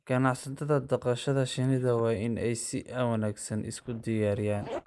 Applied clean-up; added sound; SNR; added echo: neural mask model Resemble Enhance denoiser.